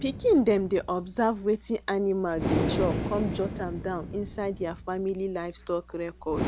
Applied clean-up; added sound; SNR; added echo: none; Breathing; 6 dB; none.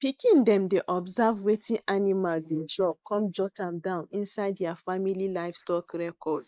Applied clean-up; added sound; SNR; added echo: neural mask model Resemble Enhance denoiser.